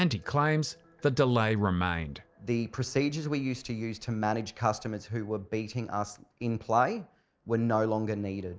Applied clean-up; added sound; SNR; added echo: none; none; none; none.